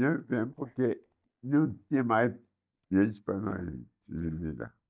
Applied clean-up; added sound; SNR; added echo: neural mask model DeepFilterNet 3.